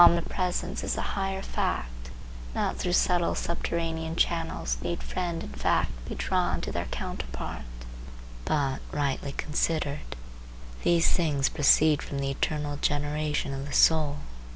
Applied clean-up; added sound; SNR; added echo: none; none; none; none.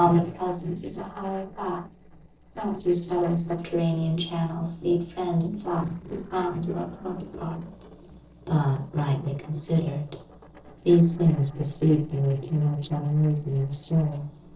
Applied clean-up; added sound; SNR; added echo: neural separator model SepFormer DNS4.